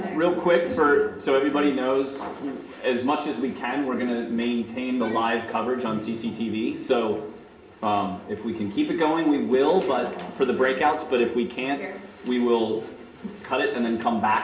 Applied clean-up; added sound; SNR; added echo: none; none; none; reverberation time 0.3 s.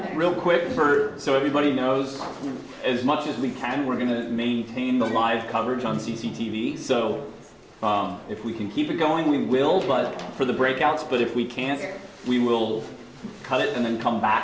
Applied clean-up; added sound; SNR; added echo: none; none; none; none.